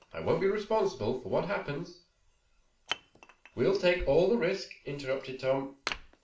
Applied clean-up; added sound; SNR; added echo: none; Wood; 16 dB; reverberation time 0.3 s.